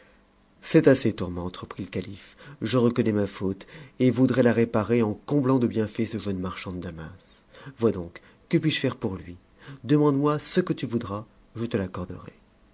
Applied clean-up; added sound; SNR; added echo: none; none; none; none.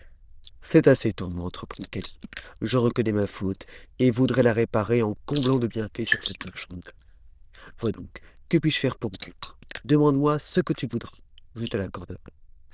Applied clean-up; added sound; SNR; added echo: neural diffusion model UNIVERSE++.